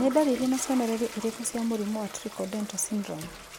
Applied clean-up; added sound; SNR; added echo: none; Toilet flush; 13 dB; none.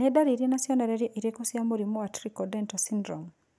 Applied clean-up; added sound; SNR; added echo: none; none; none; none.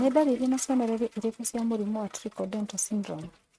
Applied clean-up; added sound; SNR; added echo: neural mask model RNNoise.